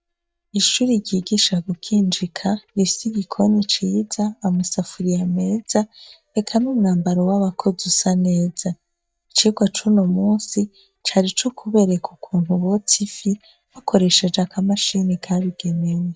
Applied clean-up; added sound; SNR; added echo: neural mask model DeepFilterNet 3.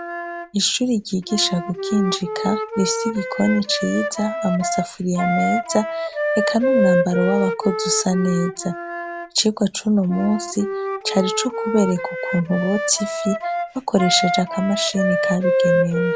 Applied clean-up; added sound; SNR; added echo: none; Wind instrument, woodwind instrument; 2 dB; none.